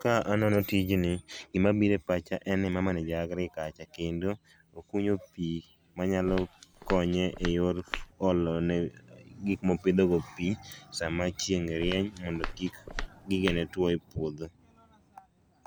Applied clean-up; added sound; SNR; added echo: none; Walk, footsteps; 9 dB; none.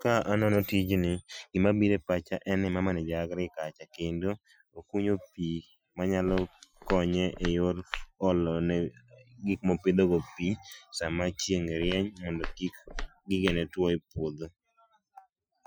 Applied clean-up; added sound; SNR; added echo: classical method Wiener filter.